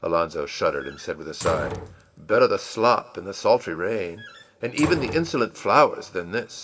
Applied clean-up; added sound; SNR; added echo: none; Slam; 12 dB; reverberation time 1.1 s.